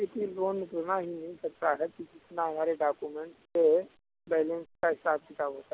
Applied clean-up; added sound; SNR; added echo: none; none; none; none.